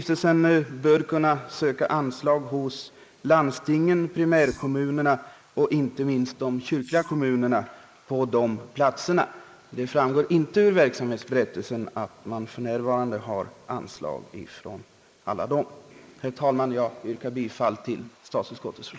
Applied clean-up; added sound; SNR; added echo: neural mask model Resemble Enhance denoiser.